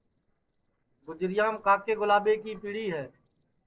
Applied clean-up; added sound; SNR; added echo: neural separator model SepFormer DNS4.